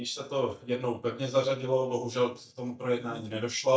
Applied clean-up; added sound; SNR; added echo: neural mask model DeepFilterNet 3.